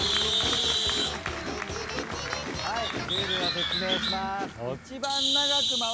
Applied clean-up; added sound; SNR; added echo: none; Bird; -2 dB; none.